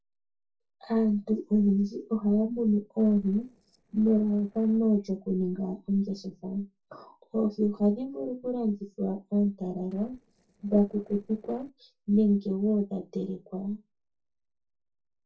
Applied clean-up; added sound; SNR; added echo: neural separator model SepFormer DNS4.